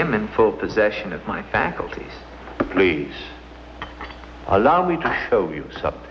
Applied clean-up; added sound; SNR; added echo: none; none; none; none.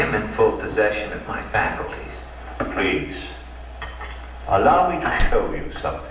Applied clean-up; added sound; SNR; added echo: none; Slam; 8 dB; reverberation time 0.6 s.